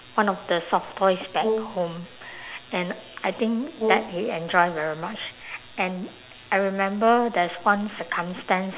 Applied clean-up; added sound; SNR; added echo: none; Brass instrument; 7 dB; none.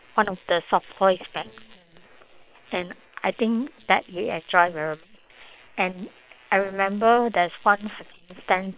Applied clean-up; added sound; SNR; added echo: neural separator model SepFormer WHAM!.